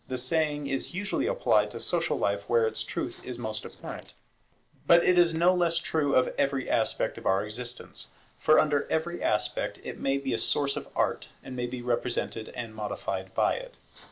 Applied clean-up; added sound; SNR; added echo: neural separator model SepFormer DNS4.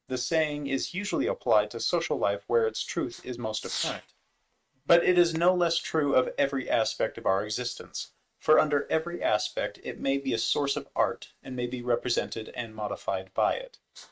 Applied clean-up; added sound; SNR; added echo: neural mask model RNNoise.